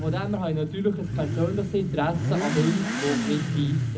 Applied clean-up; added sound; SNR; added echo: none; Motorcycle / Accelerating, revving, vroom; 1 dB; reverberation time 0.4 s.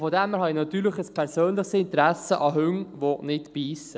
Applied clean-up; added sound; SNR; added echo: none; none; none; none.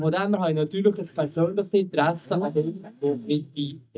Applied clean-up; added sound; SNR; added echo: neural mask model DeepFilterNet 3.